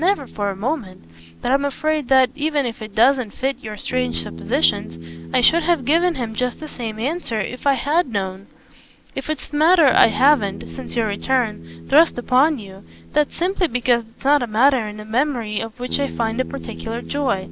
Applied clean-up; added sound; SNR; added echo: none; Bass guitar; 15 dB; none.